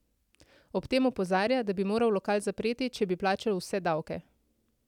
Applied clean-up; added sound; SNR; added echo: none; none; none; none.